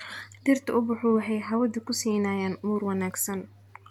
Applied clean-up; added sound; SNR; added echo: none; none; none; none.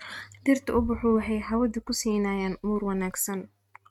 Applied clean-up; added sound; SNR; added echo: neural mask model RNNoise.